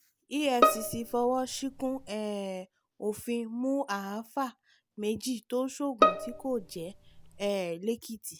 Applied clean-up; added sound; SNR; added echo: none; Bowed string instrument; -3 dB; none.